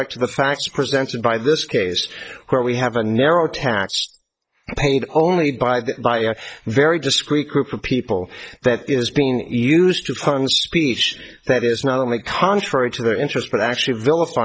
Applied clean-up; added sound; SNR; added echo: neural mask model Resemble Enhance denoiser.